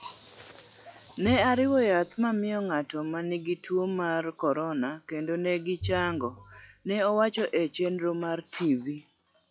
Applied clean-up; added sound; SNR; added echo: classical method log-MMSE.